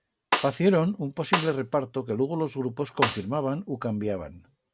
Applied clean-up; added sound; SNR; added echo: none; Snare drum; 2 dB; none.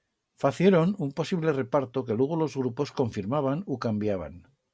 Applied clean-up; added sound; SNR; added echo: none; none; none; none.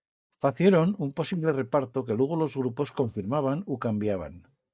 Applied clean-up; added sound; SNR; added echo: neural mask model DeepFilterNet 3.